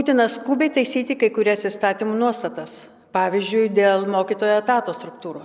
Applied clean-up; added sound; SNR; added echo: none; none; none; none.